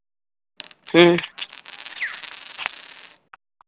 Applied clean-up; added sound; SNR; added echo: none; Coin (dropping); 9 dB; none.